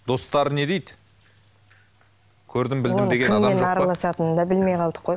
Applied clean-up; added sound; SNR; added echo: none; none; none; none.